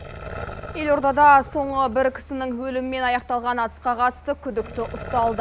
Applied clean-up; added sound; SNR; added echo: none; Growling; 16 dB; none.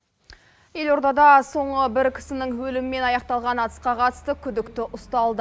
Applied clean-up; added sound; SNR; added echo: none; none; none; none.